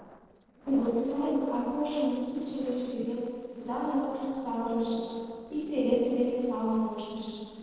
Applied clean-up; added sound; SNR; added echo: neural separator model SepFormer DNS4.